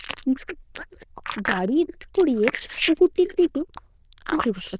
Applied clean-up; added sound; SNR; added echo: neural diffusion model UNIVERSE++.